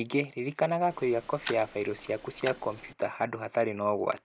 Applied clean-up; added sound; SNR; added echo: none; Tick-tock; 14 dB; none.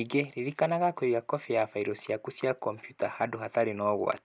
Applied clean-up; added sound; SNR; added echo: none; none; none; none.